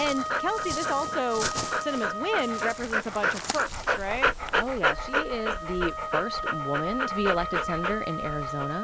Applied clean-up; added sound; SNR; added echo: none; Dog + Wind instrument, woodwind instrument; -2 dB; none.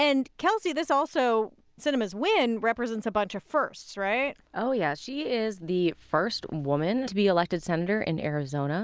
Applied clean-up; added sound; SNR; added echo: none; none; none; none.